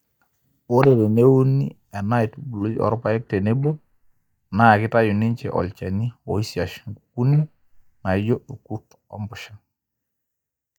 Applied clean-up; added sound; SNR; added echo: neural mask model DeepFilterNet 3.